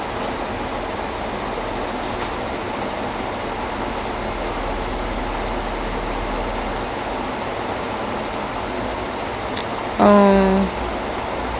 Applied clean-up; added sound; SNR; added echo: none; none; none; none.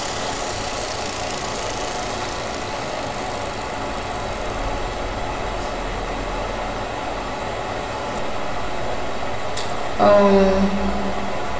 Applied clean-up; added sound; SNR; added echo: none; Mechanisms / Bicycle; 5 dB; reverberation time 2.5 s.